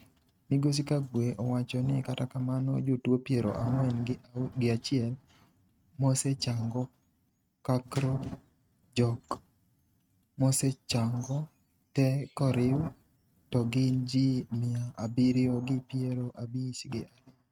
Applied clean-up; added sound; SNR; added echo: neural mask model RNNoise.